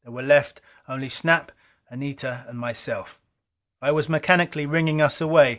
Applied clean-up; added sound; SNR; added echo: none; none; none; none.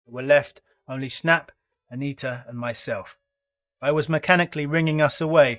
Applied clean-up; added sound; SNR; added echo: neural mask model DeepFilterNet 3.